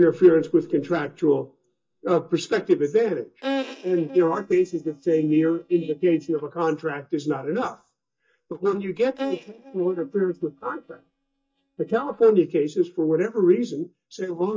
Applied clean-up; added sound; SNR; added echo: neural mask model DeepFilterNet 3.